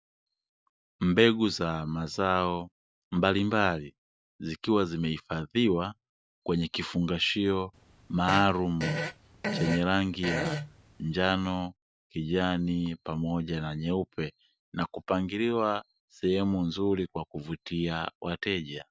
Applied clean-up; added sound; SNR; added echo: none; Fart; 6 dB; none.